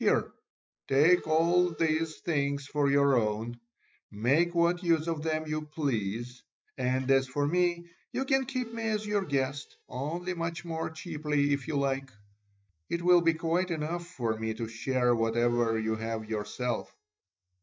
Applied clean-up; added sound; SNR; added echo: neural mask model DeepFilterNet 3.